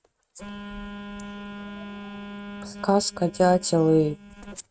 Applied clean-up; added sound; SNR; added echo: neural mask model RNNoise.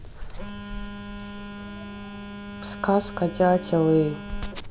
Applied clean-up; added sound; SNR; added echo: none; Telephone; 11 dB; none.